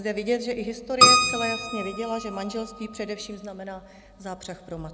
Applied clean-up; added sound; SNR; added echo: none; Keyboard (musical); -4 dB; none.